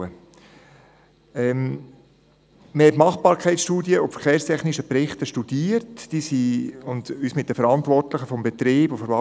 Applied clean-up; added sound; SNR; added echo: none; none; none; none.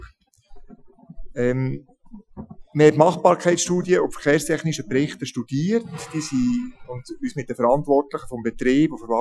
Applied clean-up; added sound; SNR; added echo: classical method Wiener filter.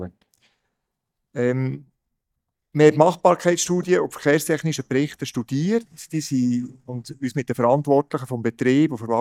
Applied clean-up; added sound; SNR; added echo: neural mask model DeepFilterNet 3.